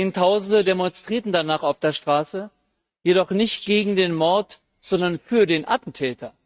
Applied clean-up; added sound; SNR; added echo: neural mask model RNNoise.